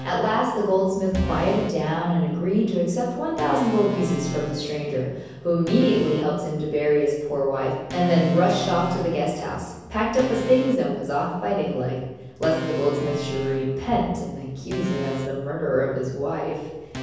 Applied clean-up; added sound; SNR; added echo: none; Organ; 12 dB; reverberation time 1.1 s.